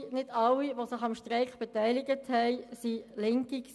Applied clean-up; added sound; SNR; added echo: none; none; none; none.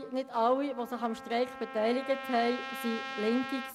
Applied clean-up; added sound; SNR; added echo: none; Trumpet; 10 dB; none.